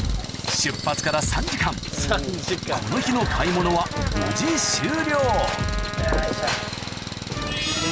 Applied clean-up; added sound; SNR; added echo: none; Trumpet + Engine; 7 dB; none.